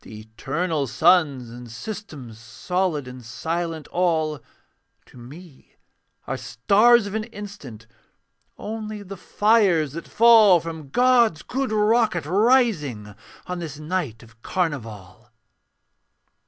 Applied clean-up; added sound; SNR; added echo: none; none; none; none.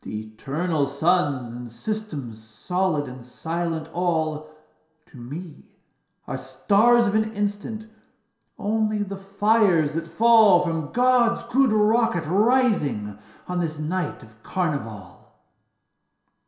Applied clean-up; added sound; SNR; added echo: none; none; none; reverberation time 0.7 s.